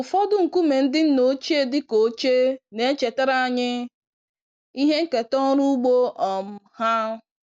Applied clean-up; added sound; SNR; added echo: none; none; none; none.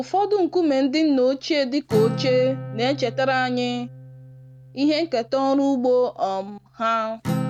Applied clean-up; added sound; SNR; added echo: none; Acoustic guitar; 11 dB; none.